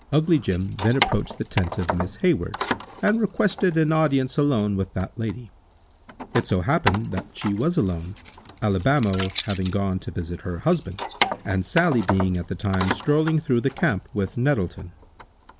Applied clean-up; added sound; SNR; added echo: none; Keys jangling; 10 dB; none.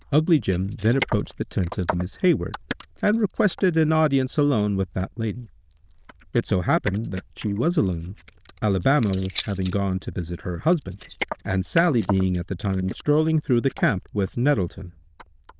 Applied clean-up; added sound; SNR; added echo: neural diffusion model UNIVERSE++.